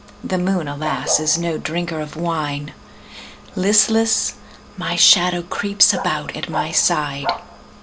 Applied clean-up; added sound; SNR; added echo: none; Bark; 12 dB; none.